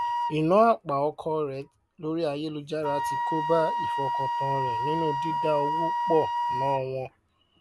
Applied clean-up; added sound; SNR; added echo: none; Wind instrument, woodwind instrument; 2 dB; none.